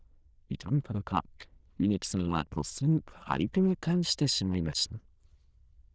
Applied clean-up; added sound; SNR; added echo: neural diffusion model UNIVERSE++.